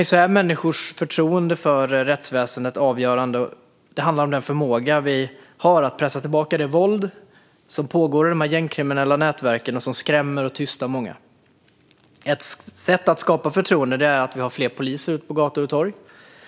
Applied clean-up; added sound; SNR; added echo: none; none; none; none.